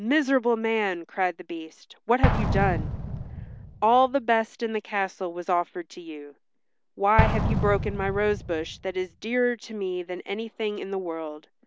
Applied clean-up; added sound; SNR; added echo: none; Explosion; 5 dB; none.